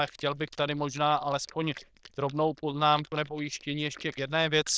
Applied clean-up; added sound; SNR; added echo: neural diffusion model UNIVERSE++.